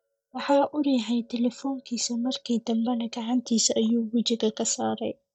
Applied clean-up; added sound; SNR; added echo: neural mask model DeepFilterNet 3.